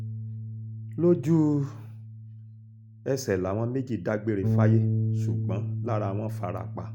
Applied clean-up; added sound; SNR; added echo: none; Bass guitar; 2 dB; none.